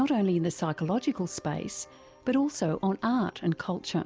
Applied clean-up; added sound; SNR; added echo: none; none; none; none.